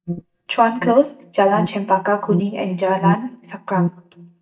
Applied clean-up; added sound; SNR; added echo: neural mask model DeepFilterNet 3.